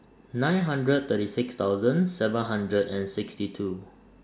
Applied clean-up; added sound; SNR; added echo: none; none; none; none.